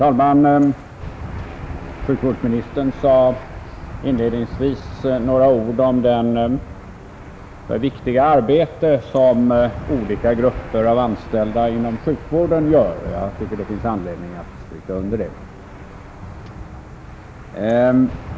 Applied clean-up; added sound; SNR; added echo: none; Engine / Aircraft; 14 dB; none.